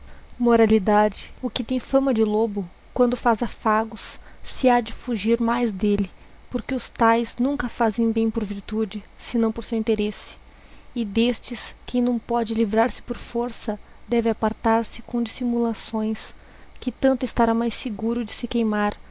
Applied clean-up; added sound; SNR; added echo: none; none; none; none.